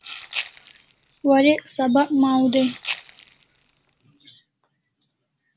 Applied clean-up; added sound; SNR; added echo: none; Rattle (instrument); 15 dB; none.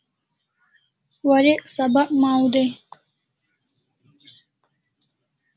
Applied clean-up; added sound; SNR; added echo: none; none; none; none.